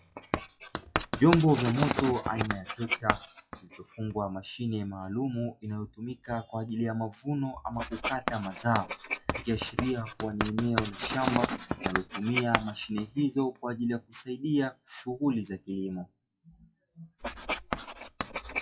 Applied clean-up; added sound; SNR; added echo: classical method WPE with log-MMSE.